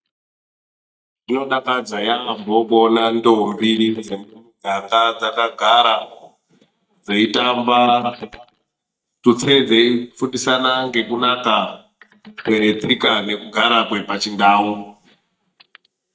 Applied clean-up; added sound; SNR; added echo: neural mask model DeepFilterNet 3.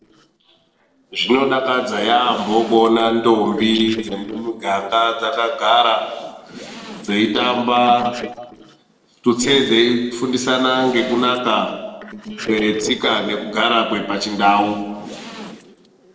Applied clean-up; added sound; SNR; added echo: neural separator model SepFormer DNS4.